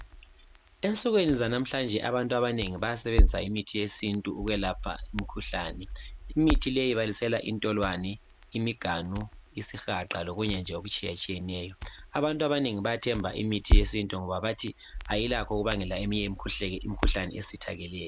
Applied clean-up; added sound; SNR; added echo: none; Crackle; 3 dB; none.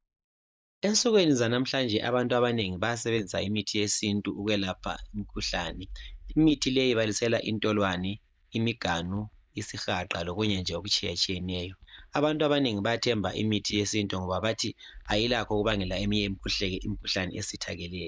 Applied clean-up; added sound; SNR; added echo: neural mask model DeepFilterNet 3.